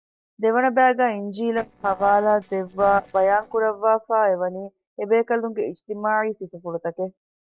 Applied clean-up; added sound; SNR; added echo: neural separator model SepFormer DNS4.